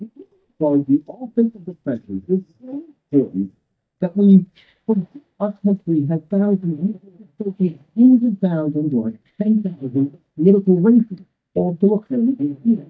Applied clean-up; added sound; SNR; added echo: neural mask model DeepFilterNet 3.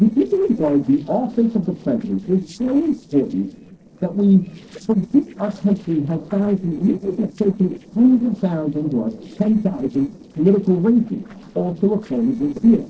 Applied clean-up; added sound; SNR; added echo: neural separator model SepFormer DNS4.